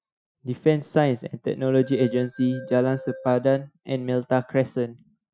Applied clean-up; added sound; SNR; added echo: classical method Wiener filter.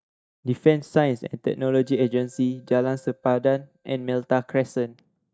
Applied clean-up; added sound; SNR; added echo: neural mask model DeepFilterNet 3.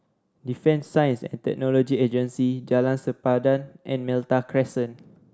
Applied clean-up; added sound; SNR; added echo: none; none; none; none.